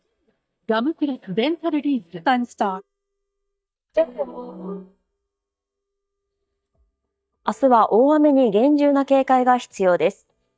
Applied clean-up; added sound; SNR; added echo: neural mask model DeepFilterNet 3.